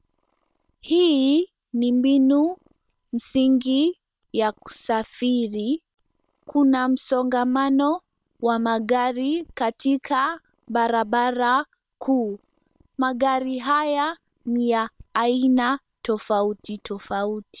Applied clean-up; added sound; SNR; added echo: neural separator model SepFormer WHAM!.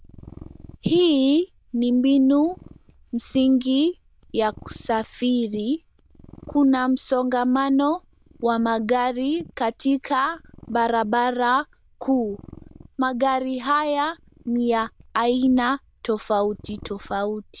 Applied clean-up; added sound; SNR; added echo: neural diffusion model UNIVERSE++.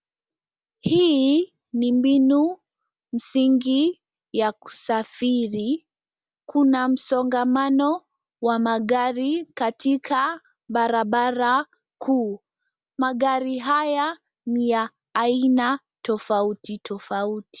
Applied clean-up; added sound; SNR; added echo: none; none; none; none.